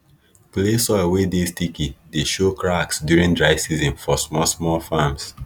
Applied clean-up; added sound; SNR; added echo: none; none; none; none.